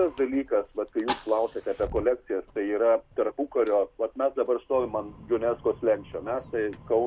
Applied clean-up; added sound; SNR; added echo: none; Fire; 16 dB; none.